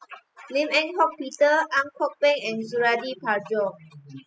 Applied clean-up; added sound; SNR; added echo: classical method spectral subtraction.